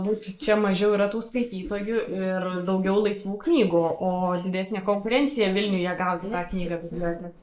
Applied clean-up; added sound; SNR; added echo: neural mask model Resemble Enhance denoiser.